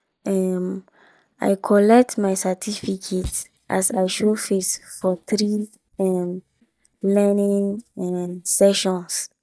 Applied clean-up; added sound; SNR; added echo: neural mask model DeepFilterNet 3.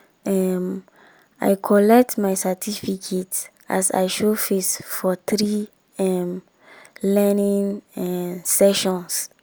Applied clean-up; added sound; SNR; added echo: none; none; none; none.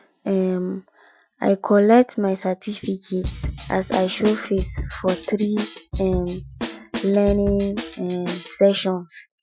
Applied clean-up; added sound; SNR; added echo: classical method Wiener filter.